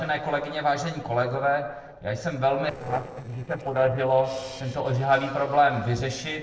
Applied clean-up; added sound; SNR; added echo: neural separator model SepFormer DNS4.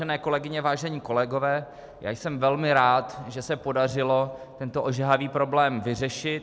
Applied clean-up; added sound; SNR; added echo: none; none; none; none.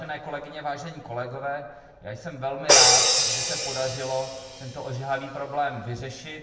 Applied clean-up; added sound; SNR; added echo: none; Crash cymbal; -5 dB; reverberation time 1.0 s.